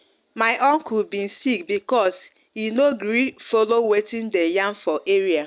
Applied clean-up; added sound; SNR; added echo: none; none; none; none.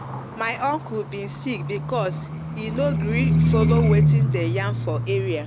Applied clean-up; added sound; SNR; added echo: none; Livestock, farm animals, working animals; -5 dB; none.